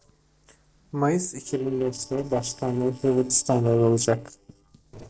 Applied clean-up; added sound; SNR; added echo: neural separator model SepFormer DNS4.